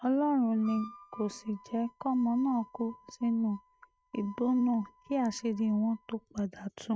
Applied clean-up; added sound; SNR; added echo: neural mask model RNNoise.